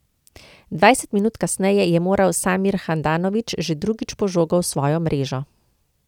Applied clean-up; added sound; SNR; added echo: none; none; none; none.